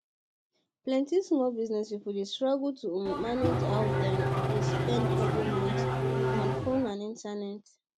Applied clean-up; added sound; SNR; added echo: none; Race car, auto racing / Engine starting; -4 dB; none.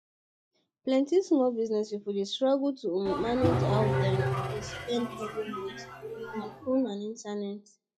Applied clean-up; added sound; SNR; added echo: classical method log-MMSE.